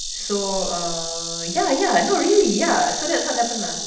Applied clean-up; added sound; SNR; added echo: none; Insect; 6 dB; reverberation time 0.8 s.